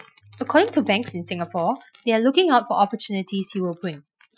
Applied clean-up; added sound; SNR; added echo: classical method Wiener filter.